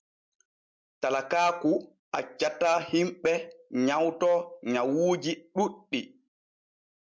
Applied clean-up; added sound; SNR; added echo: none; none; none; none.